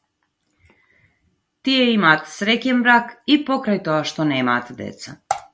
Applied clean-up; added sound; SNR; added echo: none; none; none; none.